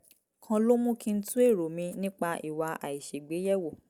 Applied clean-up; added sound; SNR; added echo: none; none; none; none.